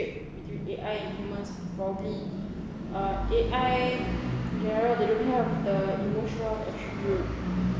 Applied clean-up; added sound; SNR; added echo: none; none; none; none.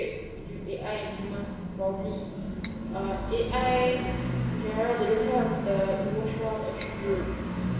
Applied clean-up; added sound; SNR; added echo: none; Cutlery, silverware; 18 dB; reverberation time 1.0 s.